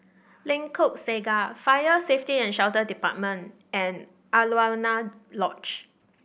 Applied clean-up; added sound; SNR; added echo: none; none; none; none.